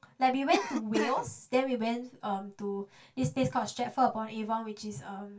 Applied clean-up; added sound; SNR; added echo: none; Cough; 4 dB; reverberation time 0.2 s.